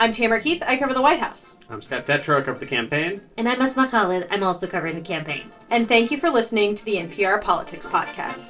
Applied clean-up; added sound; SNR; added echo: neural separator model SepFormer DNS4.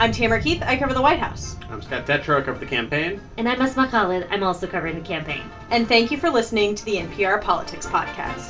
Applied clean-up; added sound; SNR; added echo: none; Thunder; 15 dB; reverberation time 0.2 s.